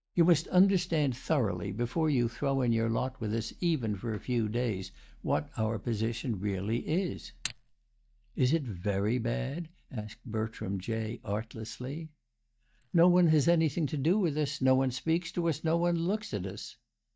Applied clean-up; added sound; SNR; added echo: neural mask model DeepFilterNet 3.